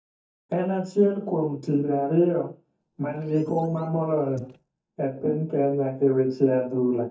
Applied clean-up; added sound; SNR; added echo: neural mask model DeepFilterNet 3.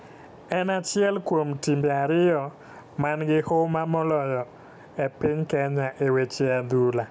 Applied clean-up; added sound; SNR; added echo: none; none; none; none.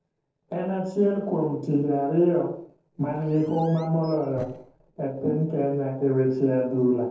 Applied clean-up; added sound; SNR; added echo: neural separator model SepFormer DNS4.